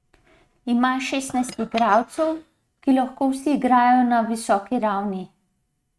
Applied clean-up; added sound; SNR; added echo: neural mask model RNNoise.